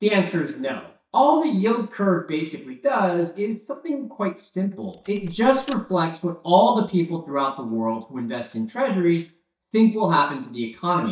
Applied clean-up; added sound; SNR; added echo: neural mask model DeepFilterNet 3.